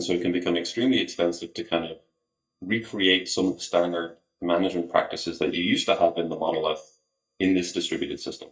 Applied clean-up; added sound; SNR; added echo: neural mask model DeepFilterNet 3.